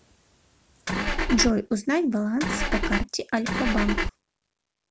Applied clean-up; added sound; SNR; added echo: none; Engine / Car; -2 dB; none.